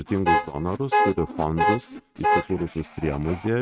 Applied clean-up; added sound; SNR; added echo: neural mask model RNNoise.